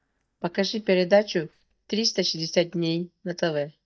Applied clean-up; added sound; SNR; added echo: neural mask model DeepFilterNet 3.